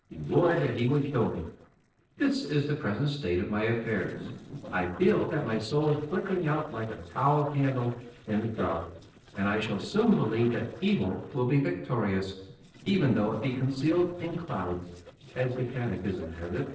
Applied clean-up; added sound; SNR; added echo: neural separator model SepFormer DNS4.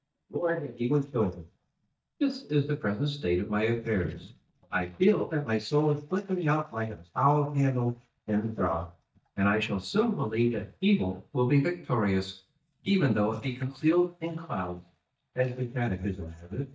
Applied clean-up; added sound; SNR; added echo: neural mask model DeepFilterNet 3.